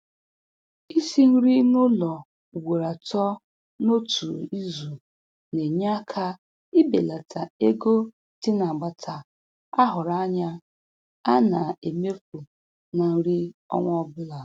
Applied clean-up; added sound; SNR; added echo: none; none; none; none.